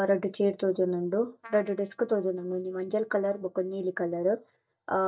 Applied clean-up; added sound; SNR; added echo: neural mask model DeepFilterNet 3.